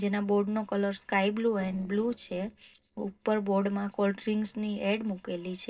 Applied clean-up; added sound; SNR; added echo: neural separator model SepFormer DNS4.